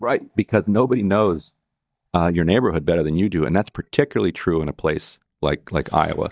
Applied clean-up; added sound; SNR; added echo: neural mask model DeepFilterNet 3.